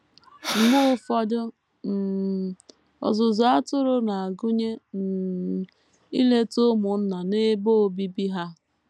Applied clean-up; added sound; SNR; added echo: none; Breathing; 7 dB; none.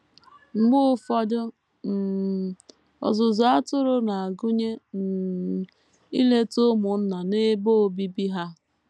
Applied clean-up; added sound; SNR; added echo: none; none; none; none.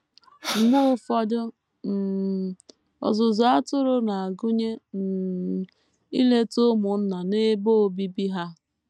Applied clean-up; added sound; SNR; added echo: neural mask model RNNoise.